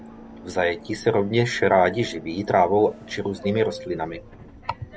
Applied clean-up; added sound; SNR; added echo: none; Subway, metro, underground; 16 dB; none.